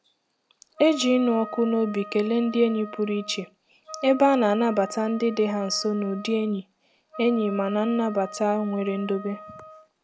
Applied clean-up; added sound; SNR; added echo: none; Wind instrument, woodwind instrument; 16 dB; none.